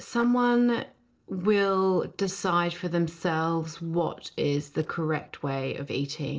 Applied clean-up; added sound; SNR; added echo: neural separator model SepFormer DNS4.